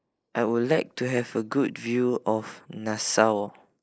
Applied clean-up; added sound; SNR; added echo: neural mask model Resemble Enhance denoiser.